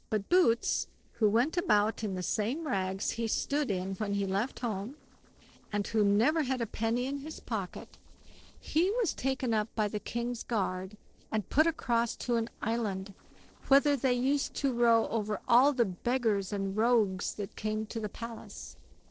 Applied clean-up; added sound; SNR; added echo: neural separator model SepFormer DNS4.